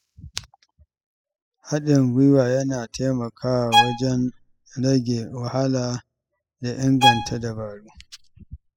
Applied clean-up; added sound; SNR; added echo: classical method spectral subtraction.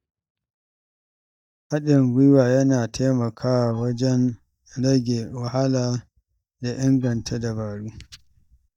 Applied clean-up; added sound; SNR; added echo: neural mask model DeepFilterNet 3.